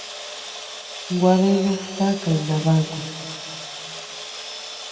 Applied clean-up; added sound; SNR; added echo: none; Sawing; 11 dB; reverberation time 2.2 s.